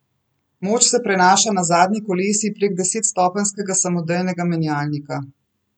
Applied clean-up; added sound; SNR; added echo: none; none; none; none.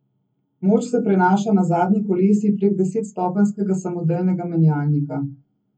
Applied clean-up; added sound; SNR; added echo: none; none; none; reverberation time 0.3 s.